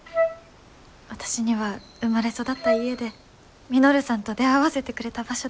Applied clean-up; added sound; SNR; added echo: none; Wind instrument, woodwind instrument; 2 dB; none.